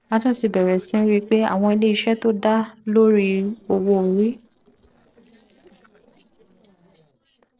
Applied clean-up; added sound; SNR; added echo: neural separator model SepFormer DNS4.